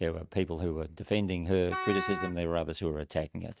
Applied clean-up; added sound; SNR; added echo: neural mask model RNNoise.